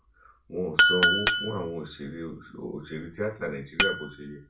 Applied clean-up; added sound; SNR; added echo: none; Chink, clink; -5 dB; reverberation time 0.3 s.